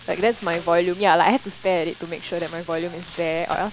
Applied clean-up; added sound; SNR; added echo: none; Frying (food); 17 dB; none.